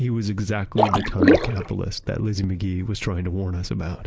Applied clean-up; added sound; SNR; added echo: neural mask model Resemble Enhance denoiser.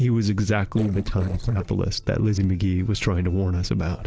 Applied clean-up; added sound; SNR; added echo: neural separator model SepFormer DNS4.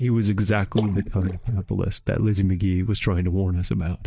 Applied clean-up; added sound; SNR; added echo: neural mask model DeepFilterNet 3.